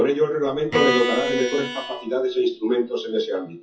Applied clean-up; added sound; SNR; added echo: classical method WPE with log-MMSE.